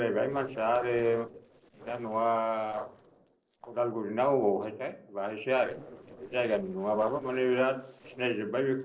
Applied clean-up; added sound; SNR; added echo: neural separator model SepFormer DNS4.